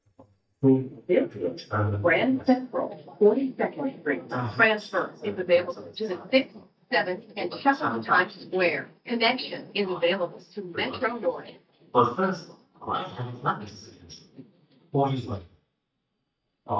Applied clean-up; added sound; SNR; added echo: neural mask model DeepFilterNet 3.